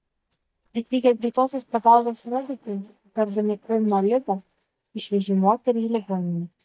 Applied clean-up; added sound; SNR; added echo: neural mask model DeepFilterNet 3.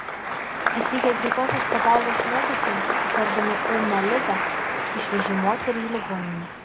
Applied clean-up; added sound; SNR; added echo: none; Applause; -2 dB; none.